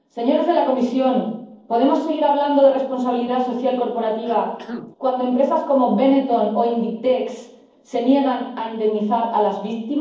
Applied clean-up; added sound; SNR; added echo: neural separator model SepFormer DNS4.